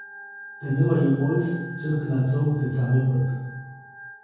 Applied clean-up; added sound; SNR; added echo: none; Organ; 18 dB; reverberation time 1.3 s.